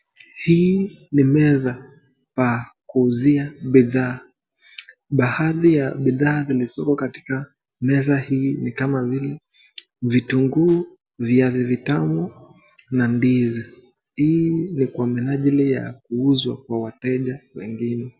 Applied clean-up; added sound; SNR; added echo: none; none; none; none.